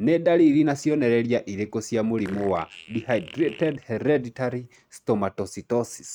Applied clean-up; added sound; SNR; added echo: neural mask model RNNoise.